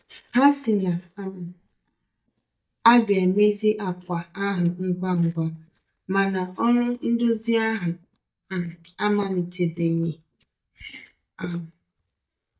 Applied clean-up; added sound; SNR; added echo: neural mask model DeepFilterNet 3.